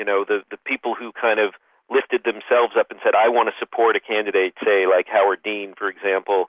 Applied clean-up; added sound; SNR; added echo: none; none; none; none.